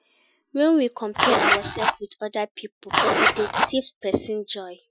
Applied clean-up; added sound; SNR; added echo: classical method Wiener filter.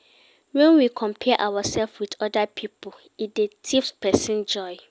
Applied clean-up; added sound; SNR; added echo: none; none; none; none.